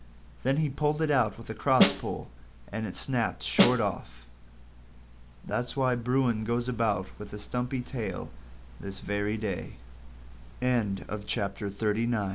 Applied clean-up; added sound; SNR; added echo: none; Snare drum; -3 dB; none.